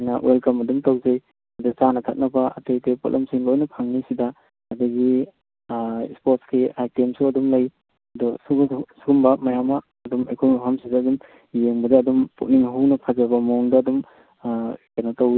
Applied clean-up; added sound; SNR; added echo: none; none; none; none.